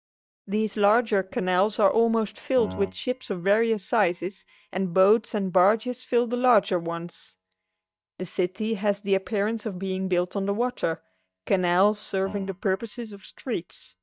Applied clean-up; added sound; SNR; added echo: neural mask model DeepFilterNet 3.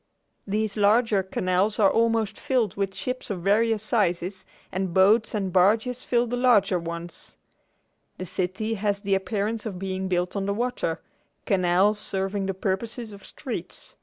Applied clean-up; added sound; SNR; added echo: none; none; none; none.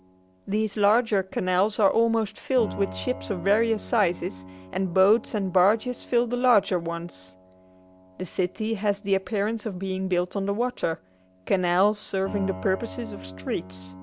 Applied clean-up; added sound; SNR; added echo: none; Piano; 17 dB; none.